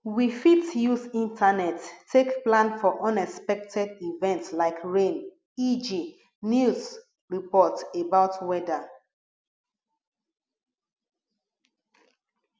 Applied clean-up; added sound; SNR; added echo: none; none; none; none.